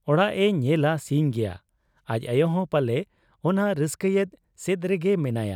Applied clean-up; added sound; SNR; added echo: none; none; none; none.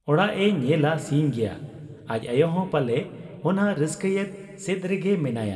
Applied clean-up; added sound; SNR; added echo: none; none; none; reverberation time 2.1 s.